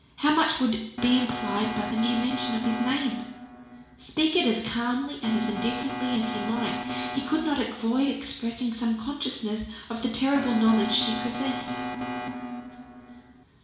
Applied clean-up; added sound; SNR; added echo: none; Alarm; 6 dB; reverberation time 0.7 s.